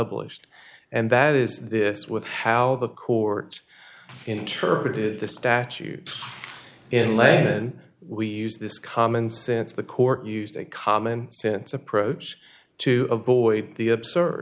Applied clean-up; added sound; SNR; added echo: none; none; none; none.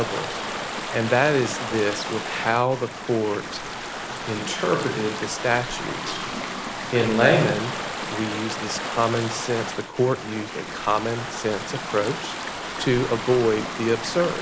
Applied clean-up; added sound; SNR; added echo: none; Stream / Ocean; 6 dB; none.